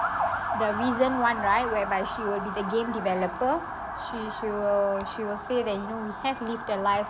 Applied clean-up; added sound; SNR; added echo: none; Motor vehicle (road) / Siren; 5 dB; none.